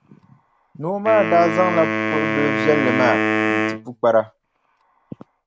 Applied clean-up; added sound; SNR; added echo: none; Wind instrument, woodwind instrument; 2 dB; none.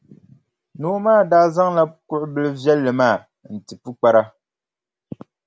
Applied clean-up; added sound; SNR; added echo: none; none; none; none.